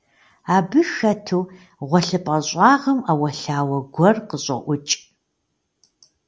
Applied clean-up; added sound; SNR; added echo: none; none; none; none.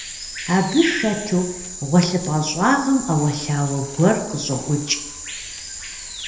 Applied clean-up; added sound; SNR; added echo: none; Bird vocalization, bird call, bird song; 11 dB; reverberation time 0.9 s.